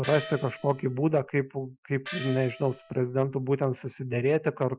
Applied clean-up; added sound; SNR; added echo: classical method Wiener filter.